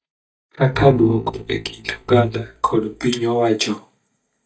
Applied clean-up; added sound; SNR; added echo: neural mask model DeepFilterNet 3.